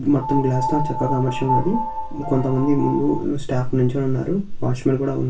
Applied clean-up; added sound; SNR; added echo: none; Piano; 7 dB; reverberation time 0.2 s.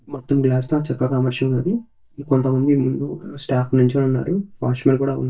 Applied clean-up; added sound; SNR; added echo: neural mask model DeepFilterNet 3.